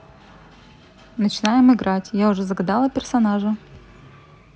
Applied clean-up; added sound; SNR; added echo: none; none; none; none.